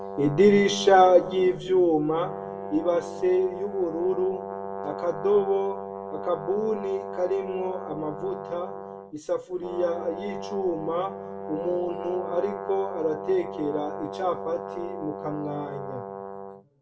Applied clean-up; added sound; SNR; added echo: none; Brass instrument; 10 dB; reverberation time 1.6 s.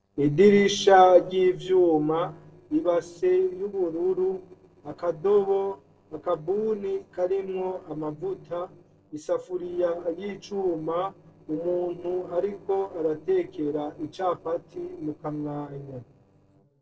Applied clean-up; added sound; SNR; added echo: neural separator model SepFormer DNS4.